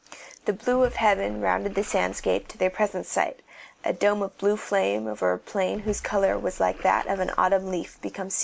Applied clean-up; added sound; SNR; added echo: none; Splash, splatter; 17 dB; none.